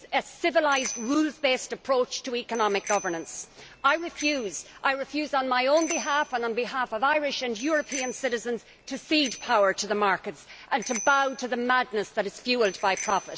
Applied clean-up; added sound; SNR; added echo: none; Bicycle bell; 16 dB; none.